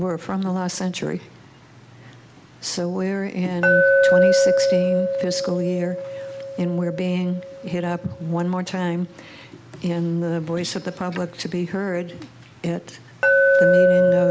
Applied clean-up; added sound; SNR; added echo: none; Glass; -3 dB; none.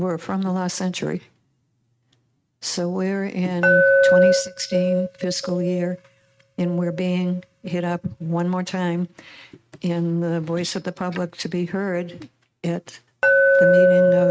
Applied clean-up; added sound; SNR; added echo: neural mask model RNNoise.